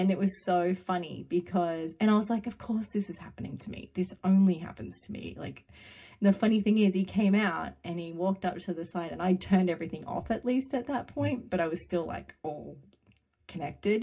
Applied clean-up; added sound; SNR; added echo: none; none; none; reverberation time 0.4 s.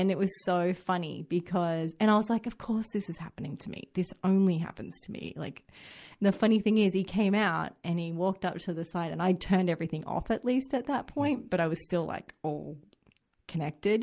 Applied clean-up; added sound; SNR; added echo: none; none; none; none.